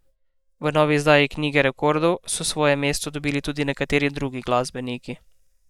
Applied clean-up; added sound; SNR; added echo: neural mask model DeepFilterNet 3.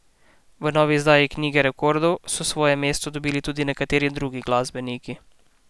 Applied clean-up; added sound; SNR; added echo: none; none; none; none.